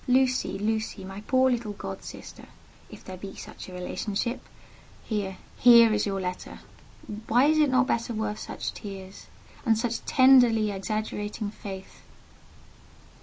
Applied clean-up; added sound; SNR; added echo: none; none; none; none.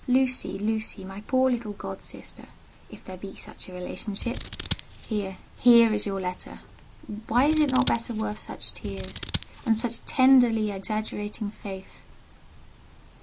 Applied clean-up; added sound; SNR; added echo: none; Scissors; 8 dB; none.